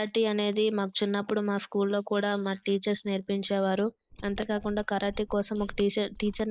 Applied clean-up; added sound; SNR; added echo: neural mask model Resemble Enhance denoiser.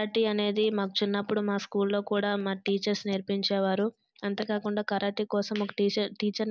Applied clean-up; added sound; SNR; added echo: none; none; none; none.